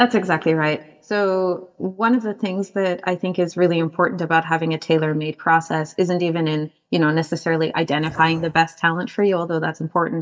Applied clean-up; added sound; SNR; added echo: neural mask model DeepFilterNet 3.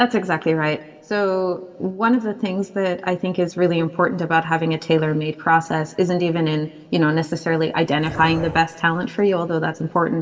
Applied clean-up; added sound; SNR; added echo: none; Dog; 13 dB; reverberation time 1.3 s.